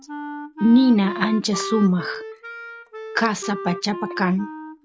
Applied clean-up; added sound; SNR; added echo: none; Wind instrument, woodwind instrument; 11 dB; none.